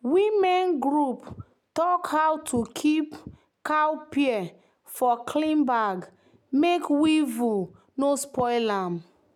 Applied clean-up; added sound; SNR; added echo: none; none; none; none.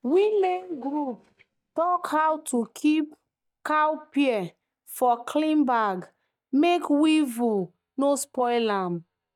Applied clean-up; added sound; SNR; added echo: neural mask model DeepFilterNet 3.